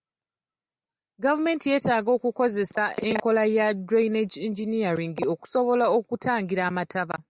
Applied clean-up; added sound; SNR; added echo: none; none; none; none.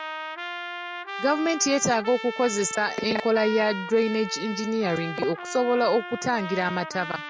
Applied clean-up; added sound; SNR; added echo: none; Trumpet; 10 dB; none.